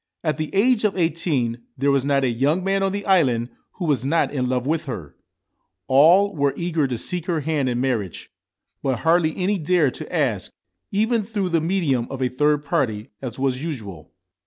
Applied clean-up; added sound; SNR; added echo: none; none; none; none.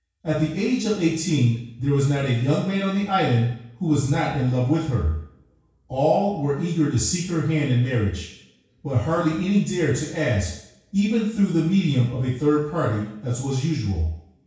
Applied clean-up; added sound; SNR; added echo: none; none; none; reverberation time 0.6 s.